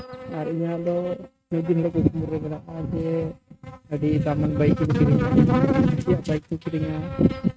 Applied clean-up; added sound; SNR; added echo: neural mask model RNNoise.